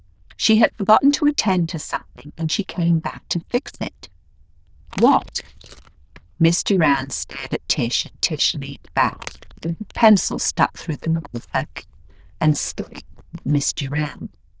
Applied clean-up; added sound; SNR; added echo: neural diffusion model UNIVERSE++.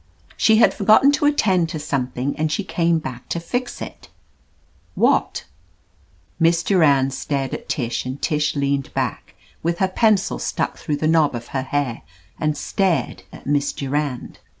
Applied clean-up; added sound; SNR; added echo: none; none; none; none.